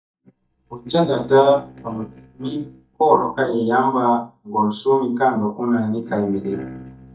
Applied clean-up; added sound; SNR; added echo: neural mask model DeepFilterNet 3.